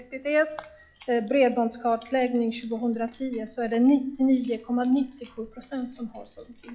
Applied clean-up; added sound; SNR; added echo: classical method log-MMSE.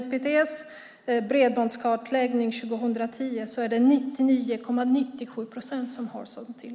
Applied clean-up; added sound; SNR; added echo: none; none; none; none.